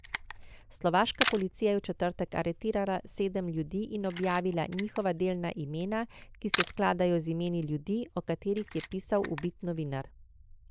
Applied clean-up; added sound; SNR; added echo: neural mask model Resemble Enhance denoiser.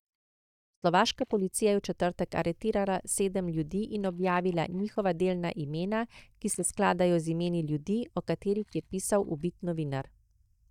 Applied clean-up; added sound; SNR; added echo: neural mask model DeepFilterNet 3.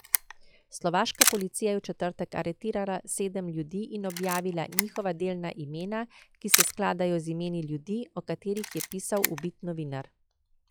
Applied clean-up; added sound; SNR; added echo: classical method log-MMSE.